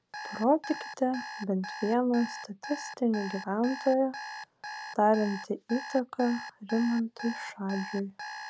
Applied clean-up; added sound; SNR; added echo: none; Alarm; 12 dB; none.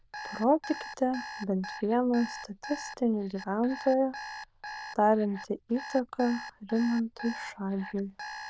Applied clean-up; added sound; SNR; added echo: neural diffusion model UNIVERSE++.